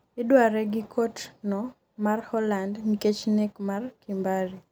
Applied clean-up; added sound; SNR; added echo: none; none; none; none.